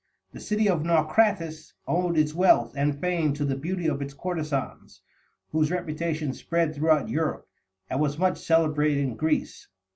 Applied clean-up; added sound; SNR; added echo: none; none; none; none.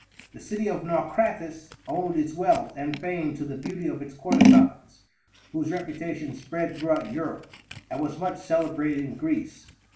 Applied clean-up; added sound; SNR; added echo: none; Scissors; 0 dB; reverberation time 0.5 s.